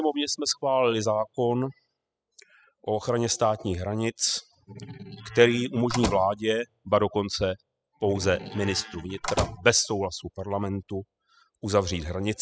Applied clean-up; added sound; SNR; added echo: classical method spectral subtraction.